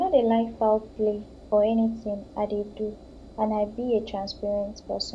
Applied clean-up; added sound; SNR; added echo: none; Engine; 20 dB; none.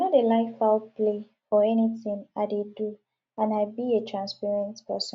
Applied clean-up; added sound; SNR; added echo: none; none; none; none.